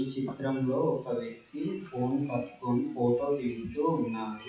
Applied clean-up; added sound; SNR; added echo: classical method WPE with log-MMSE.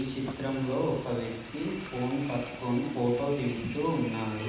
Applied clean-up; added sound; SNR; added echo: none; Rain / Train; 13 dB; reverberation time 1.1 s.